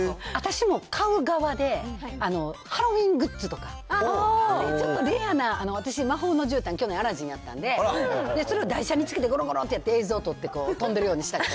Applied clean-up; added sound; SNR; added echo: none; none; none; none.